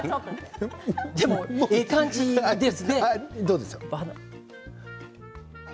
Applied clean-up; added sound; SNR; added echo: none; none; none; none.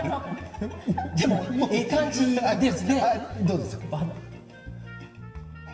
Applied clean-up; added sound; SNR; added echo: none; none; none; reverberation time 2.0 s.